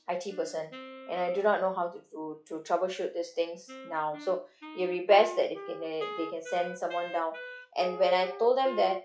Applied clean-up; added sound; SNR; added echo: classical method log-MMSE.